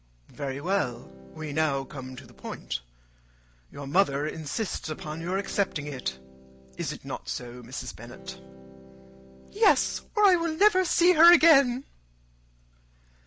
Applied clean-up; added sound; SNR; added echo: none; Electric guitar / Strum; 19 dB; none.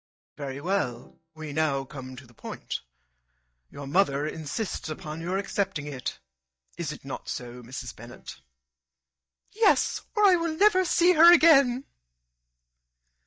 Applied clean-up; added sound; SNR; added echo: neural mask model DeepFilterNet 3.